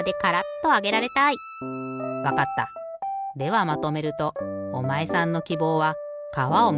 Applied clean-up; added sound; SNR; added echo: none; Wind instrument, woodwind instrument; 18 dB; none.